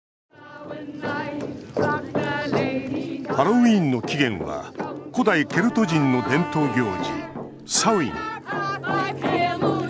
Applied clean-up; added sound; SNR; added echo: none; Bowed string instrument; 9 dB; none.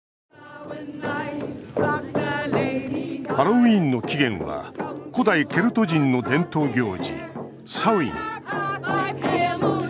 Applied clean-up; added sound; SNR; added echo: none; none; none; none.